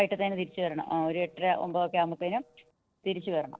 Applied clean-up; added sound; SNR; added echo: neural separator model SepFormer DNS4.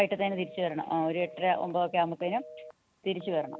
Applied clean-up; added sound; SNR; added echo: none; Telephone; 18 dB; none.